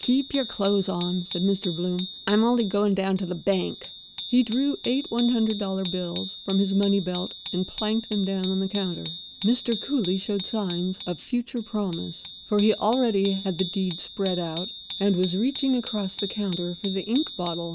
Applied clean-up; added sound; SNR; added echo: none; Bicycle bell; 10 dB; none.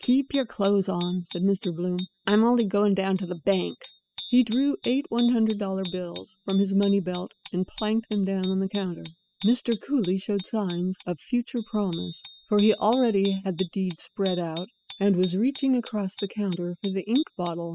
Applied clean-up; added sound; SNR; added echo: classical method spectral subtraction.